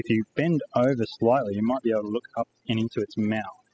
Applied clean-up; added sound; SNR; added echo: classical method spectral subtraction.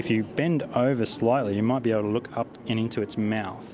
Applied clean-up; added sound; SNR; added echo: none; none; none; none.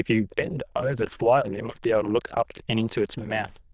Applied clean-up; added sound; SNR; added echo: neural diffusion model UNIVERSE++.